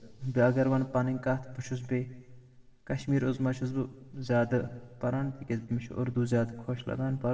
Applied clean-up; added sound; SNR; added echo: none; none; none; reverberation time 1.4 s.